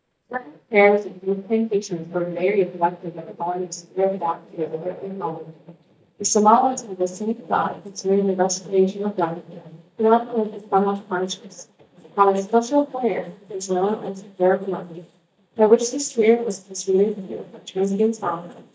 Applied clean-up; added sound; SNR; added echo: neural mask model DeepFilterNet 3.